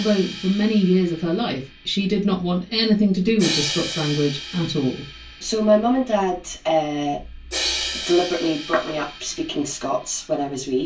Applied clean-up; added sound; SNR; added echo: none; Crash cymbal; 11 dB; reverberation time 0.2 s.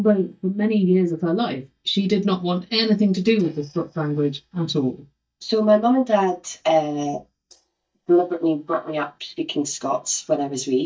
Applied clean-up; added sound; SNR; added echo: neural mask model DeepFilterNet 3.